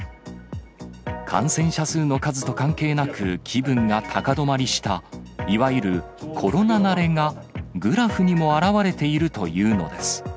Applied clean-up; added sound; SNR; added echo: none; none; none; none.